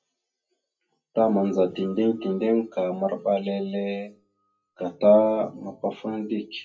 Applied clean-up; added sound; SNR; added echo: classical method WPE with log-MMSE.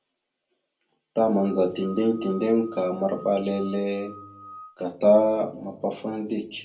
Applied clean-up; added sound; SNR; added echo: none; Screech / Glass; 19 dB; reverberation time 0.2 s.